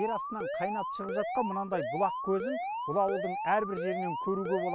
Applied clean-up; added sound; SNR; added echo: none; Alarm; 3 dB; none.